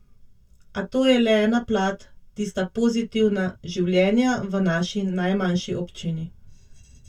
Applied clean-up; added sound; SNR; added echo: none; none; none; reverberation time 0.1 s.